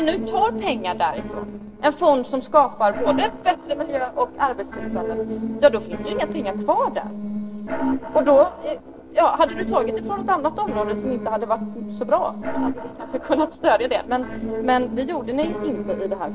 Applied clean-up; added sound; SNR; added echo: neural separator model SepFormer DNS4.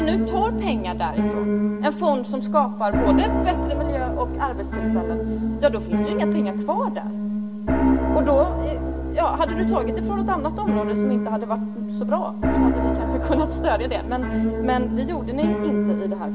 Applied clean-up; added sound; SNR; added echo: none; Piano; -3 dB; reverberation time 1.1 s.